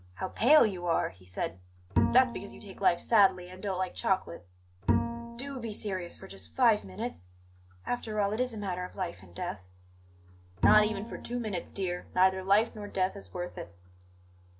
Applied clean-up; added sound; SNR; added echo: none; Bowed string instrument; 4 dB; none.